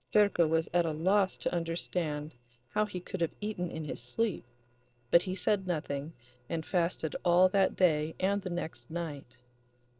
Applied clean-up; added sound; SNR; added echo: neural separator model SepFormer DNS4.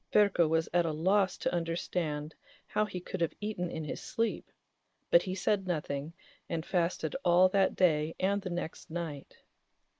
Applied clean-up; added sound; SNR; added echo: neural mask model Resemble Enhance denoiser.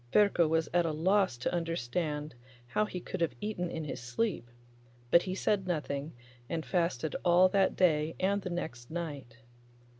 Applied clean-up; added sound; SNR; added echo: none; none; none; none.